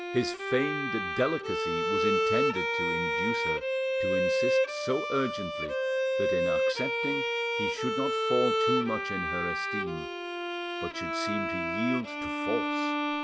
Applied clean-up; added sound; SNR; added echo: none; Bowed string instrument; -5 dB; none.